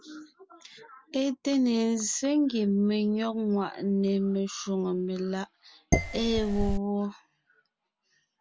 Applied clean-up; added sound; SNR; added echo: none; Dishes, pots, and pans; -1 dB; none.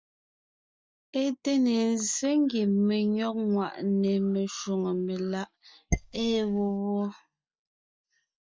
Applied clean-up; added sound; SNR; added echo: neural mask model DeepFilterNet 3.